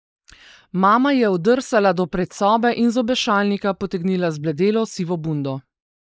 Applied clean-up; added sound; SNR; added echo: neural mask model Resemble Enhance denoiser.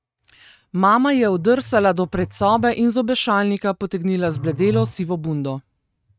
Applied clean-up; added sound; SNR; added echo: neural mask model RNNoise.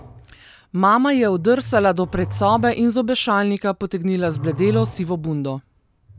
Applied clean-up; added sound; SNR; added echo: none; Growling; 13 dB; none.